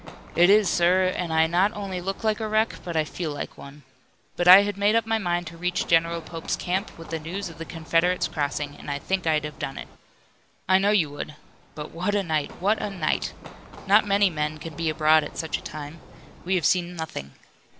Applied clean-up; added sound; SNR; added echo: none; Run; 18 dB; none.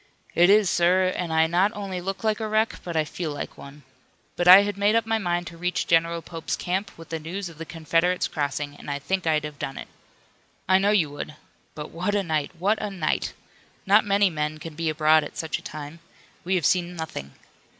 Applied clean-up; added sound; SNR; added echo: none; none; none; none.